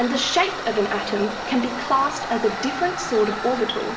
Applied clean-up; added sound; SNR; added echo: none; Tools; 6 dB; reverberation time 0.7 s.